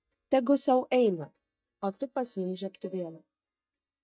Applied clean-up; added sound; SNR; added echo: neural mask model DeepFilterNet 3.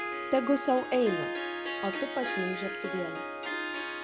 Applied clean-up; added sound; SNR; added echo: none; Harp; 3 dB; none.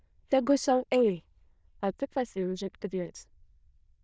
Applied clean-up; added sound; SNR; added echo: neural diffusion model UNIVERSE++.